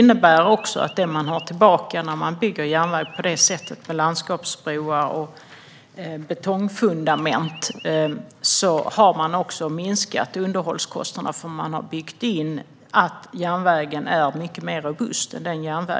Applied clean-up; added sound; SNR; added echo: none; Chirp, tweet; 18 dB; none.